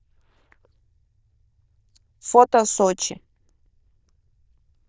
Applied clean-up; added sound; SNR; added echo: neural diffusion model UNIVERSE++.